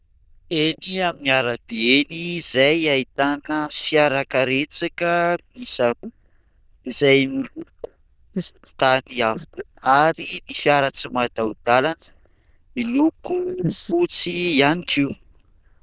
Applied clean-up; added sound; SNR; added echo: neural diffusion model UNIVERSE++.